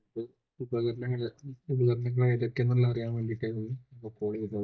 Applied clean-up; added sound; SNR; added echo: neural mask model DeepFilterNet 3.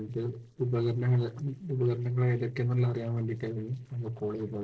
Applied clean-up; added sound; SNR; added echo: neural separator model SepFormer DNS4.